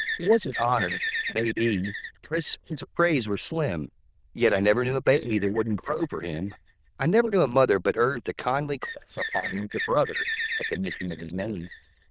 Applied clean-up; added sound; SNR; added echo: neural diffusion model UNIVERSE++.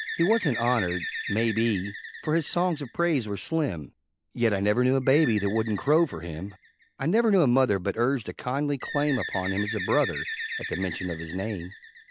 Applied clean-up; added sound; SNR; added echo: none; Bird; 11 dB; none.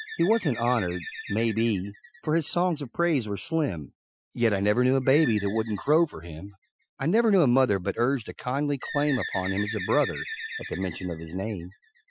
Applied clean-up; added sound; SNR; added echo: classical method Wiener filter.